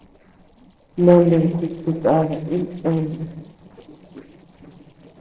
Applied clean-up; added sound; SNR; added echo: neural separator model SepFormer DNS4.